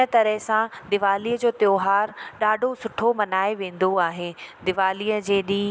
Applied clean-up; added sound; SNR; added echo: none; none; none; none.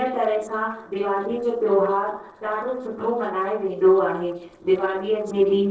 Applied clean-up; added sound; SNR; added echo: neural separator model SepFormer DNS4.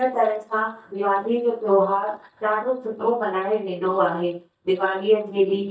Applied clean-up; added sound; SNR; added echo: neural mask model DeepFilterNet 3.